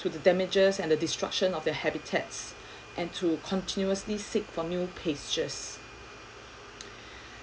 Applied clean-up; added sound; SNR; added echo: none; none; none; none.